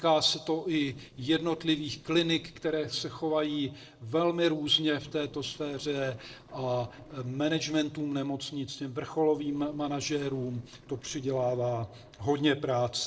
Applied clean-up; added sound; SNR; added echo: neural separator model SepFormer DNS4.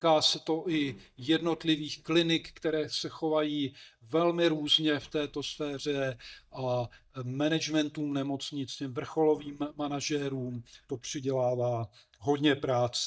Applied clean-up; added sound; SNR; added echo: neural mask model DeepFilterNet 3.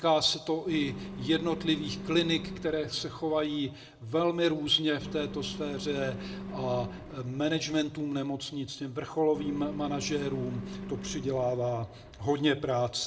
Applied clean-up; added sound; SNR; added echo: none; Engine; 12 dB; reverberation time 0.6 s.